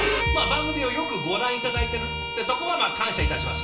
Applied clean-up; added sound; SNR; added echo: none; Bowed string instrument; 3 dB; reverberation time 0.7 s.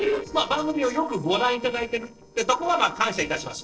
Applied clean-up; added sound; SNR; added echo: neural separator model SepFormer DNS4.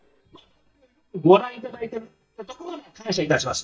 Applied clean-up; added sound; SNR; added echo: neural mask model DeepFilterNet 3.